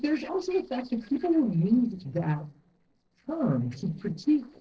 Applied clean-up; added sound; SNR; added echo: neural separator model SepFormer DNS4.